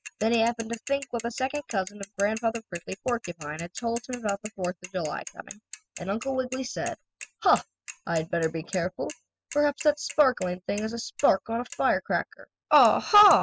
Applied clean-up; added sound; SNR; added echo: classical method spectral subtraction.